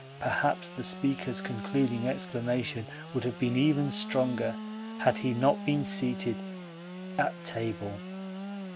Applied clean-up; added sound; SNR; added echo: none; Sawing / Engine; 9 dB; none.